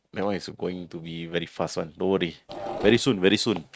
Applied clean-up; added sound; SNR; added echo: neural mask model RNNoise.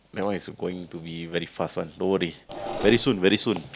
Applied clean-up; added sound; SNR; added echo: none; Engine / Mechanisms; 8 dB; none.